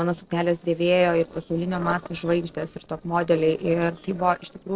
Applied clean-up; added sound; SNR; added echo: neural separator model SepFormer DNS4.